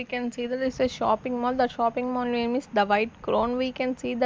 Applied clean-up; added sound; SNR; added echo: none; none; none; none.